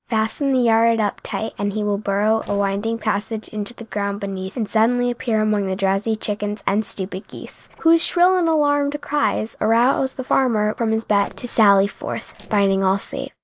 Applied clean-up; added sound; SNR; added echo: neural separator model SepFormer DNS4.